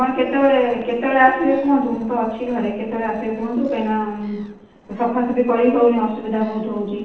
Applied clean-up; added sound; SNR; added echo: neural separator model SepFormer DNS4.